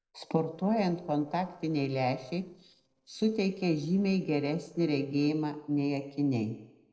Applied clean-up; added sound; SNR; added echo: neural separator model SepFormer DNS4.